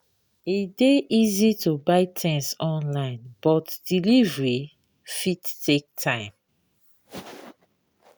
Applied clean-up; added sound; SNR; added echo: none; none; none; none.